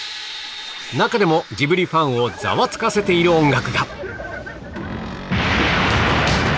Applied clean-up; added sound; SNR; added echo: none; Cupboard open or close; 13 dB; none.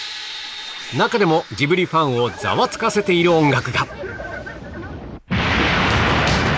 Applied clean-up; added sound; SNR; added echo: none; none; none; none.